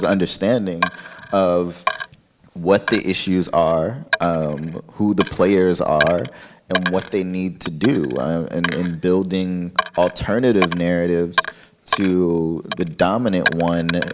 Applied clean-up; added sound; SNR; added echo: none; Coin (dropping); 9 dB; none.